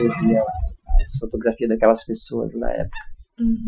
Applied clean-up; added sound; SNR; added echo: classical method Wiener filter.